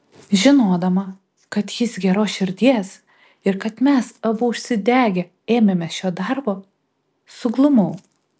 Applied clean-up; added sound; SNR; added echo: none; none; none; none.